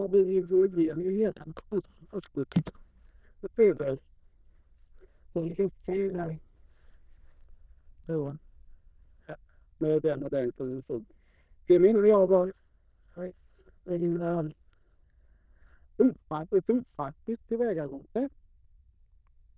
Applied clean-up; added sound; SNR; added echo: neural diffusion model UNIVERSE++.